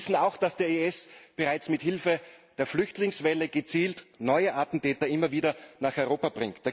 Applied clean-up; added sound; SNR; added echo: none; none; none; none.